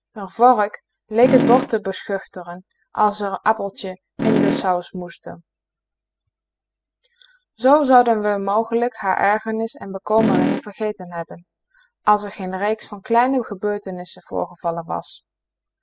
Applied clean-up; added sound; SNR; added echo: classical method spectral subtraction.